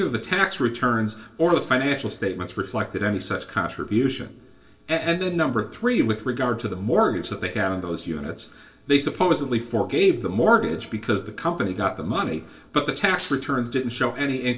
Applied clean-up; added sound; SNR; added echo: neural separator model SepFormer DNS4.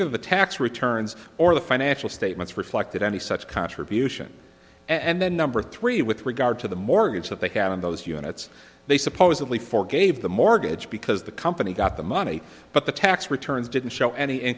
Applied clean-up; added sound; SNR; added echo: none; none; none; none.